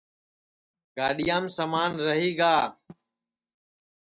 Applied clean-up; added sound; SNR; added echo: neural mask model DeepFilterNet 3.